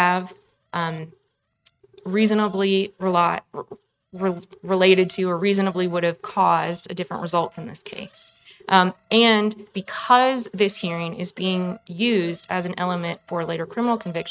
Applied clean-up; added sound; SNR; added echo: neural mask model RNNoise.